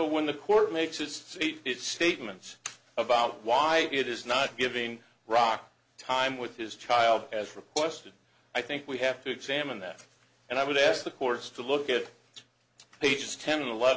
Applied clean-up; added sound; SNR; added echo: none; none; none; none.